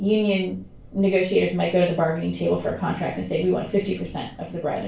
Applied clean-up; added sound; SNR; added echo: none; none; none; reverberation time 0.3 s.